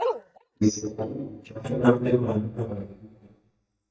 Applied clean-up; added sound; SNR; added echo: neural mask model DeepFilterNet 3.